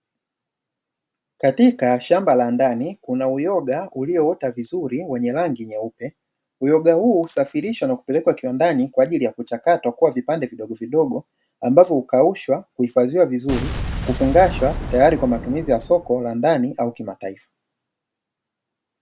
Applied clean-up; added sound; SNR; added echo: none; Boom; 8 dB; none.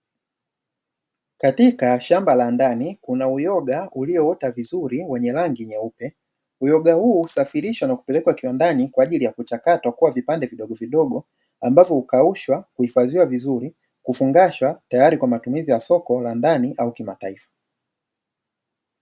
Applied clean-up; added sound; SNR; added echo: none; none; none; none.